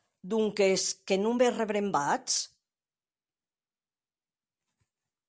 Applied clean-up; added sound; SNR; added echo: none; none; none; none.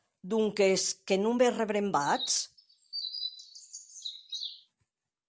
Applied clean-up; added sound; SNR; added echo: none; Chirp, tweet; 10 dB; none.